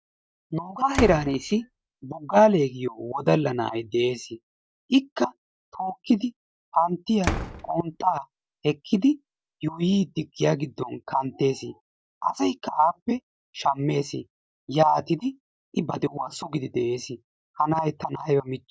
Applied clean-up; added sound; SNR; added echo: none; Slam; 10 dB; none.